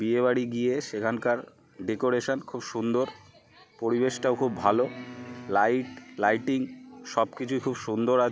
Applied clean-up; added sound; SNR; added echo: none; Wind instrument, woodwind instrument; 18 dB; none.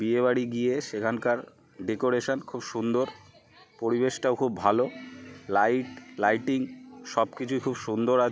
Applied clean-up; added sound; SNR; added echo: none; none; none; none.